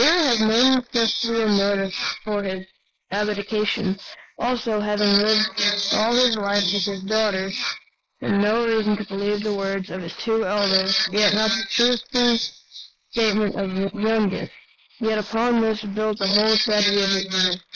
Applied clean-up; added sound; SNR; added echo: neural mask model Resemble Enhance denoiser.